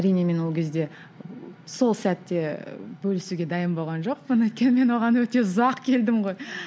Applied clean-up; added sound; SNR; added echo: none; none; none; none.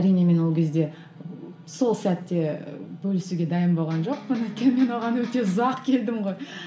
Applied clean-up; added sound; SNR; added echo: none; Electric guitar; 13 dB; reverberation time 0.6 s.